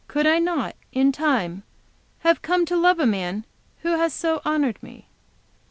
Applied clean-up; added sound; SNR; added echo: none; none; none; none.